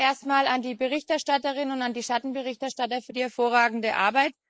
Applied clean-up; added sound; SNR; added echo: neural mask model Resemble Enhance denoiser.